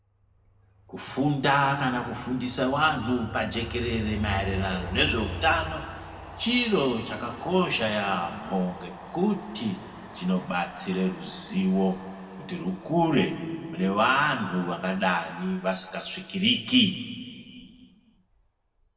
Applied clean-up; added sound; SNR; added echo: none; Train; 14 dB; reverberation time 1.7 s.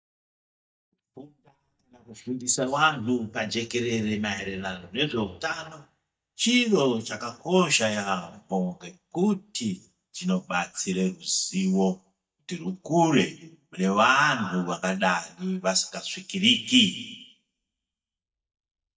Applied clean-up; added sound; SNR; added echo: neural mask model DeepFilterNet 3.